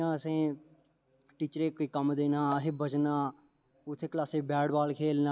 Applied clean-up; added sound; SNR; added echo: none; Marimba, xylophone; 14 dB; none.